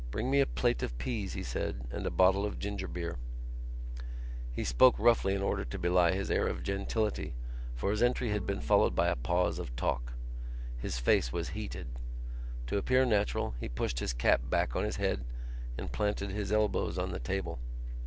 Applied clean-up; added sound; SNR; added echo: none; Bowed string instrument; 19 dB; none.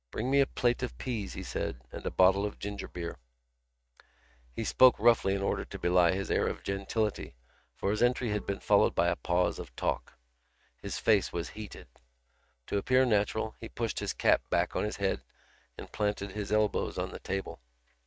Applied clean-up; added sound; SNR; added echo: neural mask model RNNoise.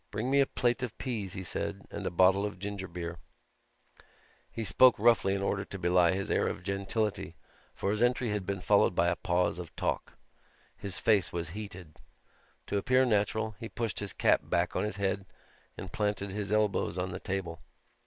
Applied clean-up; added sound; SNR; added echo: neural mask model Resemble Enhance denoiser.